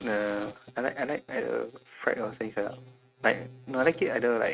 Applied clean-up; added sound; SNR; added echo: neural mask model RNNoise.